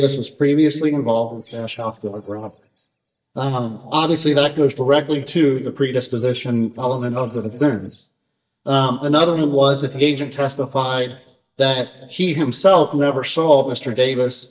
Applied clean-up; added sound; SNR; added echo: neural mask model DeepFilterNet 3.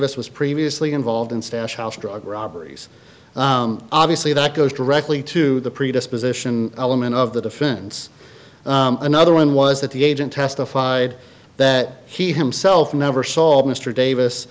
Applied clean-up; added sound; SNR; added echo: none; none; none; none.